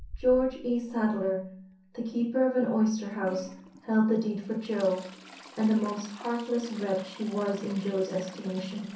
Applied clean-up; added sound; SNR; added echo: none; Trickle, dribble / Toilet flush; 19 dB; reverberation time 0.6 s.